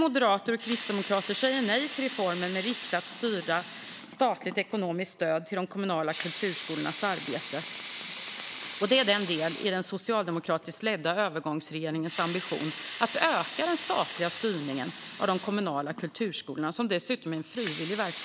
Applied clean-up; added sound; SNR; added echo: none; Sink (filling or washing) / Water tap, faucet / Liquid; 5 dB; none.